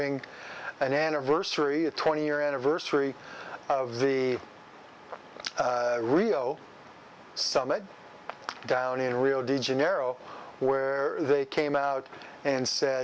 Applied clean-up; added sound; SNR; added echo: none; none; none; none.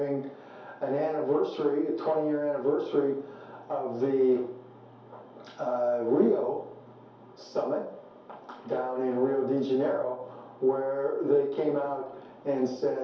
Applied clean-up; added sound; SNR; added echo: none; none; none; reverberation time 2.4 s.